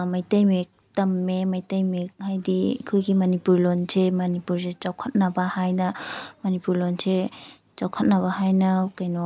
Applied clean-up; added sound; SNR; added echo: none; none; none; none.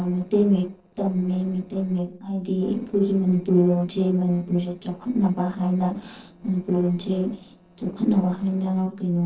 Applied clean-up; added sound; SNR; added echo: neural separator model SepFormer DNS4.